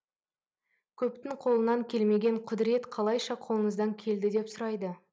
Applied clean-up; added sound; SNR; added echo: none; none; none; none.